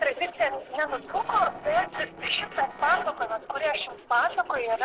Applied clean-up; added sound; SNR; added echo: neural separator model SepFormer DNS4.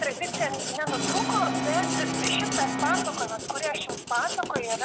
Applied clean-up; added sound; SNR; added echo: none; Brass instrument + Writing; 0 dB; none.